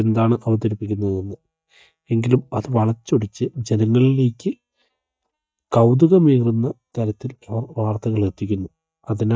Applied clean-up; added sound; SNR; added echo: neural mask model DeepFilterNet 3.